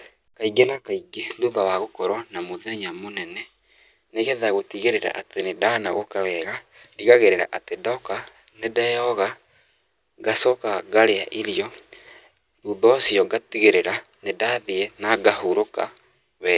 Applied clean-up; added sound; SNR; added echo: none; none; none; none.